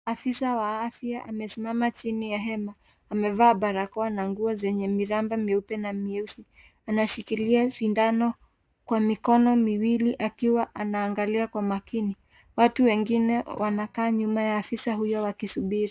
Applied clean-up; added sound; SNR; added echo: neural mask model DeepFilterNet 3.